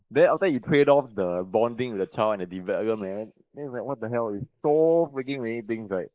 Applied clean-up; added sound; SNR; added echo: neural mask model Resemble Enhance denoiser.